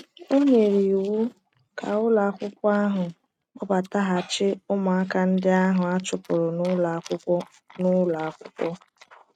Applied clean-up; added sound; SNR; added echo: neural mask model RNNoise.